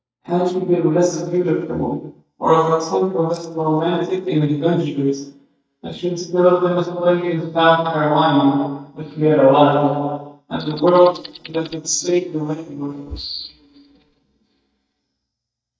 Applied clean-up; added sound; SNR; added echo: neural mask model DeepFilterNet 3.